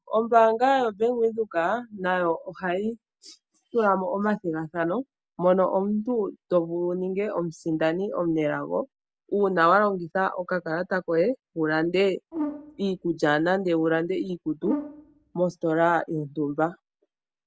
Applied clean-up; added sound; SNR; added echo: none; Brass instrument; 9 dB; none.